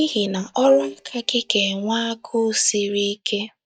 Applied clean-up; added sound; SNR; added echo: neural mask model DeepFilterNet 3.